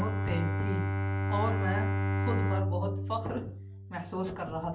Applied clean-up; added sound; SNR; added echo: none; Bowed string instrument; -5 dB; reverberation time 0.3 s.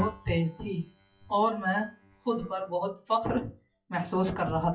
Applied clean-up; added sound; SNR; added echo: classical method WPE with log-MMSE.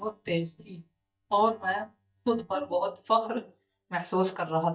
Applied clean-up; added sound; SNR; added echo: neural mask model DeepFilterNet 3.